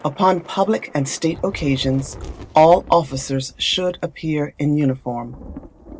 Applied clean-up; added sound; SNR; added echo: none; Thunder / Rain; 18 dB; none.